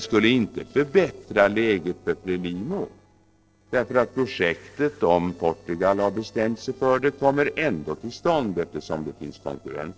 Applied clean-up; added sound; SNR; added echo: neural separator model SepFormer DNS4.